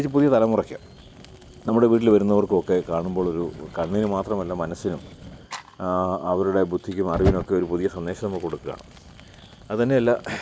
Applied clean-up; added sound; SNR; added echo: none; Fire; 13 dB; none.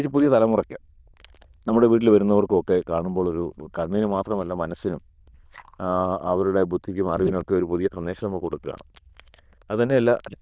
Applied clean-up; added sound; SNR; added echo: neural diffusion model UNIVERSE++.